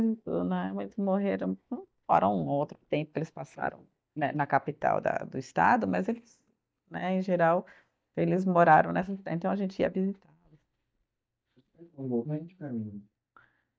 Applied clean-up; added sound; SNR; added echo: neural mask model DeepFilterNet 3.